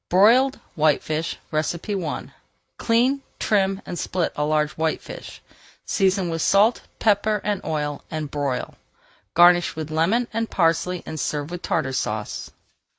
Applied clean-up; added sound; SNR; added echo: none; none; none; none.